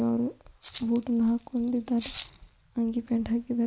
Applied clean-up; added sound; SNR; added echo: none; Rattle (instrument); 19 dB; none.